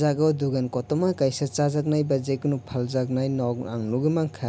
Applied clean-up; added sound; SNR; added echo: none; none; none; none.